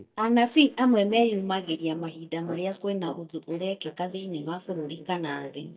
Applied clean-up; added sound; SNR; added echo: neural mask model DeepFilterNet 3.